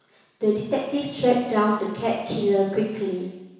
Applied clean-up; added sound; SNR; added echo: none; none; none; reverberation time 1.1 s.